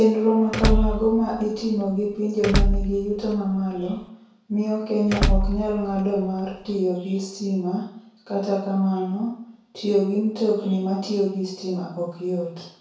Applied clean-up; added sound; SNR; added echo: none; Door / Car; 1 dB; reverberation time 0.6 s.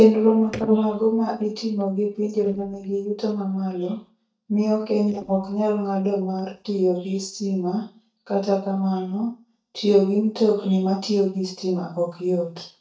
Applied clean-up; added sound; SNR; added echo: neural mask model DeepFilterNet 3.